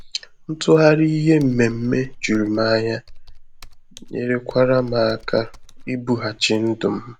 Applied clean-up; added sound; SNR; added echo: none; Computer keyboard; 18 dB; none.